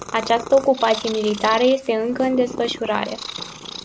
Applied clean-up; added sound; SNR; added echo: none; Purr; 13 dB; none.